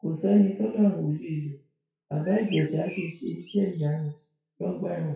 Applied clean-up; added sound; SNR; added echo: classical method WPE with log-MMSE.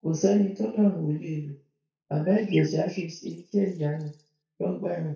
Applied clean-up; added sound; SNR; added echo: neural mask model DeepFilterNet 3.